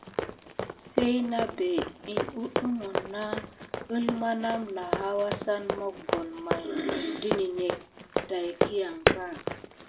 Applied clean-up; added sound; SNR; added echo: none; Run; 1 dB; reverberation time 0.4 s.